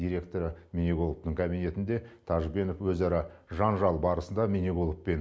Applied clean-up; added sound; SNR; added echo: none; none; none; none.